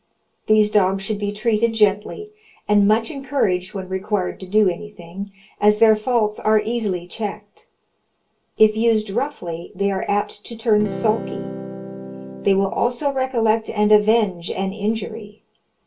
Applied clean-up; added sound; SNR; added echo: none; Electric guitar / Strum; 9 dB; reverberation time 0.2 s.